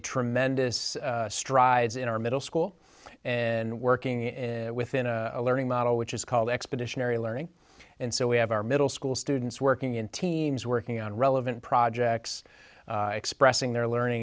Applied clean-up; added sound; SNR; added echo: none; none; none; none.